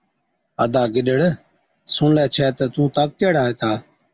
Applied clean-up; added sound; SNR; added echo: none; none; none; none.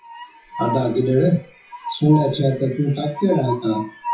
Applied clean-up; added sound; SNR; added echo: classical method WPE with log-MMSE.